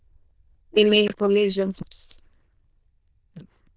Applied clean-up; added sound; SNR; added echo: neural diffusion model UNIVERSE++.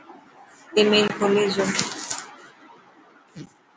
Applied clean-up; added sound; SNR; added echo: none; none; none; none.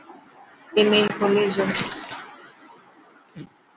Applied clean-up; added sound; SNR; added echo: none; Splash, splatter; 19 dB; none.